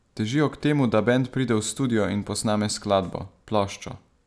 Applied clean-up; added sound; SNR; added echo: none; none; none; none.